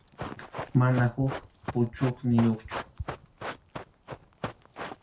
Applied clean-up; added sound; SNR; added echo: none; Run; 10 dB; reverberation time 0.2 s.